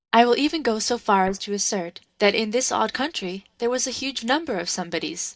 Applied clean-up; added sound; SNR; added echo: neural mask model DeepFilterNet 3.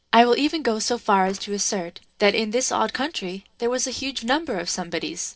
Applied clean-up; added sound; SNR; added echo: neural separator model SepFormer DNS4.